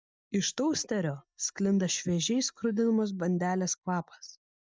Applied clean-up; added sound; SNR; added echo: neural mask model DeepFilterNet 3.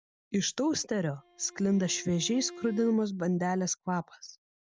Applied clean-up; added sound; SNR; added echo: none; Bowed string instrument; 19 dB; none.